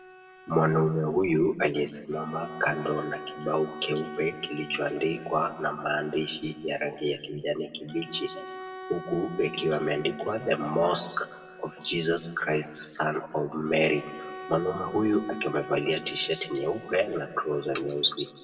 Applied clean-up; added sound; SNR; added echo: none; Bowed string instrument; 18 dB; reverberation time 1.0 s.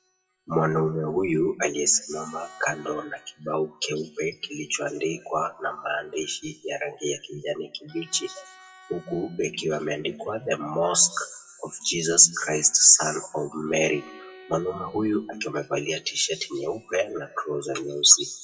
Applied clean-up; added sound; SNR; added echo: classical method WPE with log-MMSE.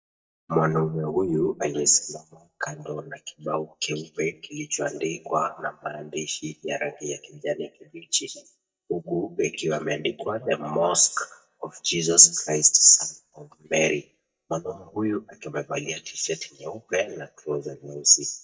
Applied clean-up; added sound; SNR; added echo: neural mask model DeepFilterNet 3.